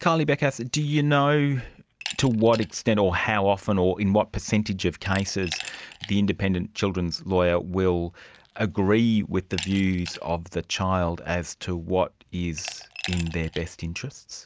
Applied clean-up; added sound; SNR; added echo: none; Glass; 19 dB; none.